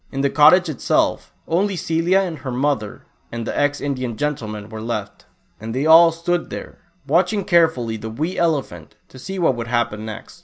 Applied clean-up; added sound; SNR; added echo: none; none; none; none.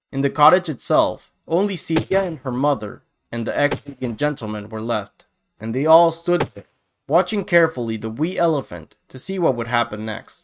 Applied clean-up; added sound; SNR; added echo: neural mask model RNNoise.